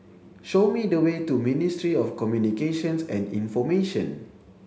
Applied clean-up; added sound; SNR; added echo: none; none; none; none.